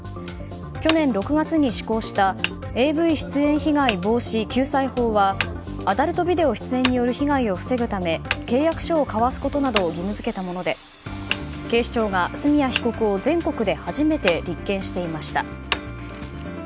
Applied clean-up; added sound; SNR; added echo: none; Hammer; 13 dB; none.